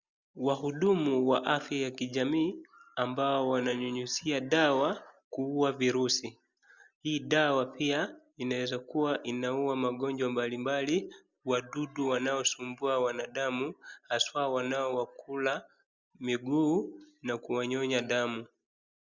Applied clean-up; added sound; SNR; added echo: none; none; none; none.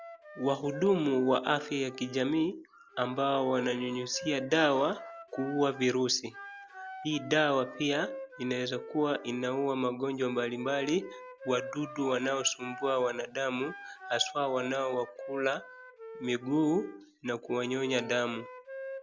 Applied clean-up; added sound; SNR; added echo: none; Wind instrument, woodwind instrument; 14 dB; none.